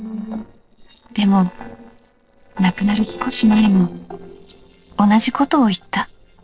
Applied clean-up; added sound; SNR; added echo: neural separator model SepFormer DNS4.